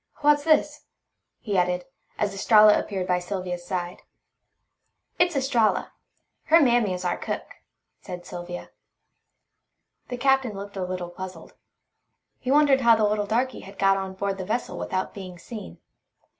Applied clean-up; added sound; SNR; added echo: none; none; none; none.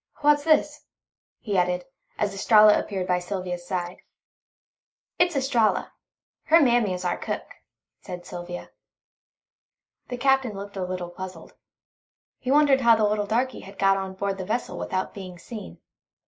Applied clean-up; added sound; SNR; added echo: neural mask model Resemble Enhance denoiser.